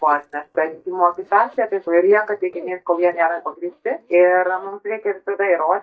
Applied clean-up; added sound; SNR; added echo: neural mask model DeepFilterNet 3.